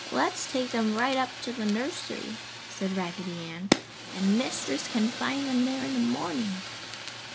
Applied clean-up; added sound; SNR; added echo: none; Fire; 7 dB; none.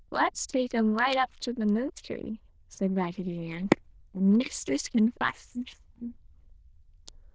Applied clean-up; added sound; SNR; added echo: neural diffusion model UNIVERSE++.